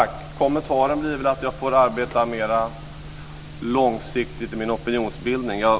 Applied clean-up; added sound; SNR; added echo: none; none; none; none.